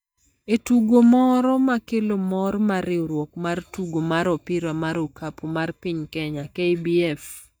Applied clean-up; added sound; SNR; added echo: neural mask model DeepFilterNet 3.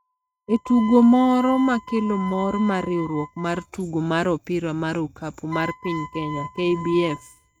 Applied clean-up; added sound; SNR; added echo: neural mask model RNNoise.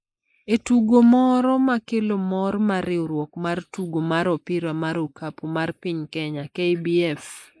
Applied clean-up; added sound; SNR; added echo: neural mask model Resemble Enhance denoiser.